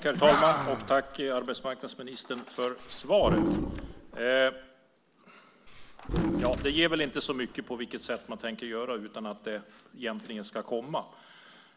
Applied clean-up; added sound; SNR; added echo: none; Animal; 5 dB; none.